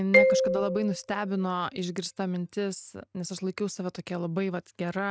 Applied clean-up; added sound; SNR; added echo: neural mask model RNNoise.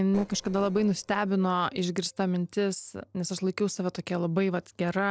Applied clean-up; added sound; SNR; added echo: neural separator model SepFormer DNS4.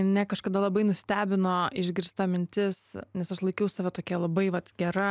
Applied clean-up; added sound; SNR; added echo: none; none; none; none.